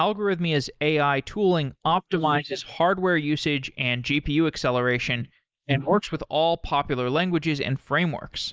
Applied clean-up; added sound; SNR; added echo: neural mask model Resemble Enhance denoiser.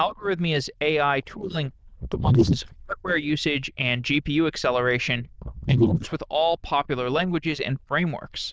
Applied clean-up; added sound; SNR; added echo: neural diffusion model UNIVERSE++.